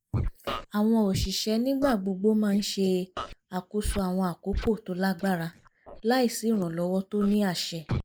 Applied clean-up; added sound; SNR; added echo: neural mask model Resemble Enhance denoiser.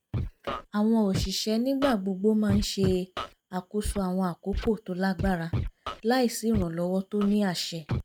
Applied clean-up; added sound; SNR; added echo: neural mask model RNNoise.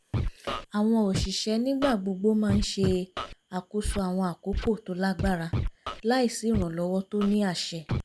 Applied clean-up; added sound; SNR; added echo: none; Scratching (performance technique); 7 dB; none.